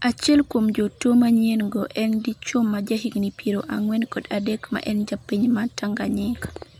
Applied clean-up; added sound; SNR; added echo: none; none; none; none.